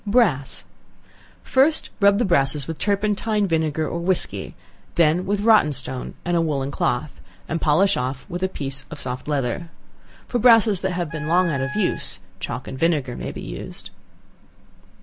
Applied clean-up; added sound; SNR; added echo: none; Wind instrument, woodwind instrument; 13 dB; none.